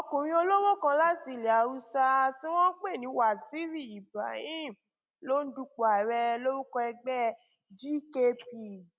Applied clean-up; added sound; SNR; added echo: none; none; none; none.